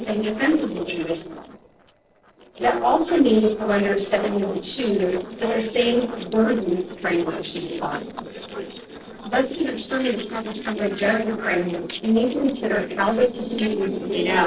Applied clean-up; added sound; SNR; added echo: neural separator model SepFormer DNS4.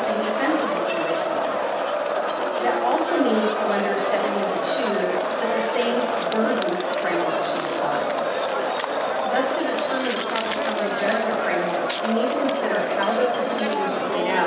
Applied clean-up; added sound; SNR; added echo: none; Crowd; -3 dB; reverberation time 0.8 s.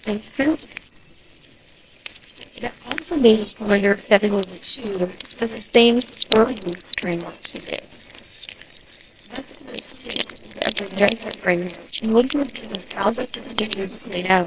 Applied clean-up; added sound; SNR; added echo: neural separator model SepFormer WHAMR!.